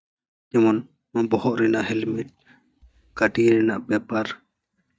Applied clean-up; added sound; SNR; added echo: neural mask model DeepFilterNet 3.